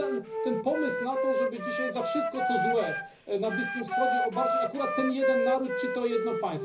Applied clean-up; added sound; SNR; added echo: none; Wind instrument, woodwind instrument; -2 dB; reverberation time 0.5 s.